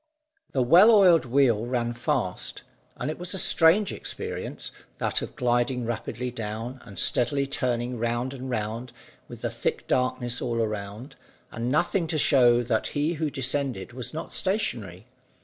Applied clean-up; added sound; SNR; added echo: none; none; none; none.